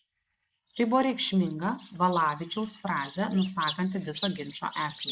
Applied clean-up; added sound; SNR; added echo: neural mask model Resemble Enhance denoiser.